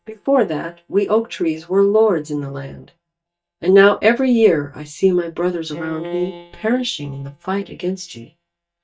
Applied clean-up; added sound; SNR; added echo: neural mask model DeepFilterNet 3.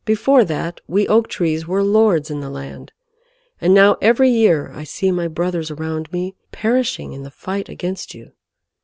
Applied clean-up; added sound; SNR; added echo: none; none; none; none.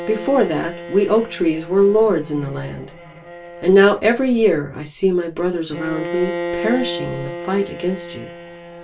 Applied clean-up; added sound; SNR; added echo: none; Bowed string instrument; 12 dB; reverberation time 0.2 s.